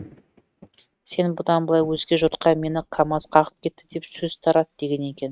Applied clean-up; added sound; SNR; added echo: neural mask model RNNoise.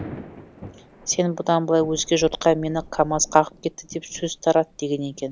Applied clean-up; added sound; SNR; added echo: none; Thunder / Rain; 19 dB; none.